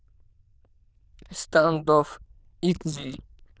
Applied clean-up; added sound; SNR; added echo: neural diffusion model UNIVERSE++.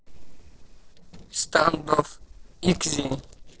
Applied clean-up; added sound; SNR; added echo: neural separator model SepFormer DNS4.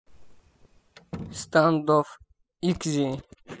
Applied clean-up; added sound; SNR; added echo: classical method spectral subtraction.